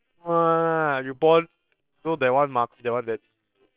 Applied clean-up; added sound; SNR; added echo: neural separator model SepFormer WHAM!.